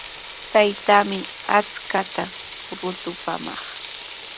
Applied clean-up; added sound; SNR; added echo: none; Frying (food); 7 dB; none.